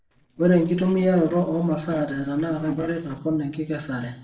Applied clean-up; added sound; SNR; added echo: neural separator model SepFormer DNS4.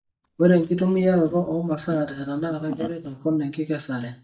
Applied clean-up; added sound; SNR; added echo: neural mask model DeepFilterNet 3.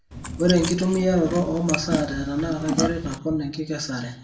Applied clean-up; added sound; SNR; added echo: none; Chewing, mastication; 6 dB; reverberation time 0.7 s.